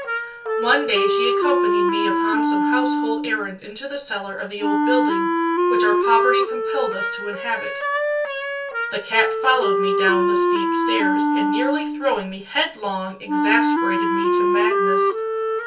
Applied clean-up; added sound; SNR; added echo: none; Wind instrument, woodwind instrument; -4 dB; reverberation time 0.2 s.